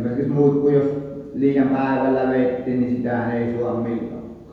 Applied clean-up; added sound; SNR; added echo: none; none; none; reverberation time 1.2 s.